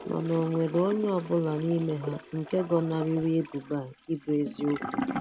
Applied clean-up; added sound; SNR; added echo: none; Toilet flush / Gurgling; 10 dB; none.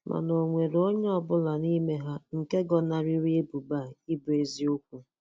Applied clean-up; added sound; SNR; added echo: none; none; none; none.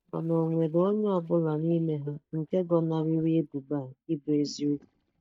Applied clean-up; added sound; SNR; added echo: neural mask model DeepFilterNet 3.